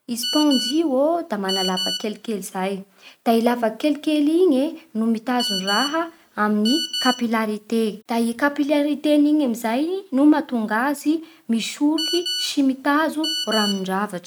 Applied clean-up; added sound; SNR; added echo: none; Telephone; 7 dB; none.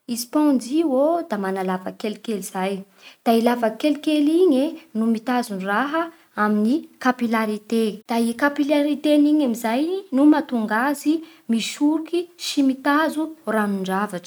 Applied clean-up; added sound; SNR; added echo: none; none; none; none.